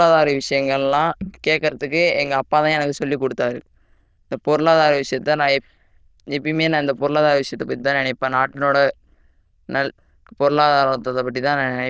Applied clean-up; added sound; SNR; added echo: neural diffusion model UNIVERSE++.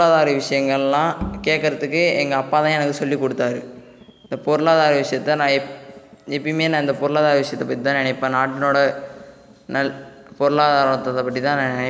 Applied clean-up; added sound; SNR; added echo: none; Bowed string instrument; 14 dB; none.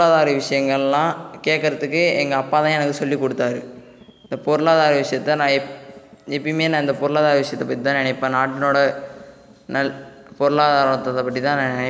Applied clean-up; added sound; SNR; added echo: none; none; none; none.